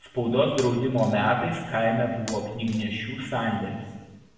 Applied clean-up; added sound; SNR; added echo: none; Shatter; 20 dB; reverberation time 1.2 s.